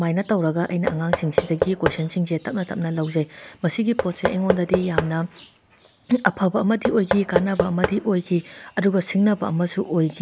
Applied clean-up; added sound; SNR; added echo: none; Knock / Wood; 5 dB; none.